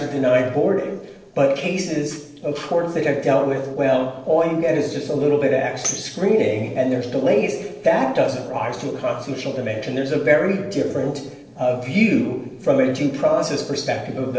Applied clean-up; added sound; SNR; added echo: neural separator model SepFormer DNS4.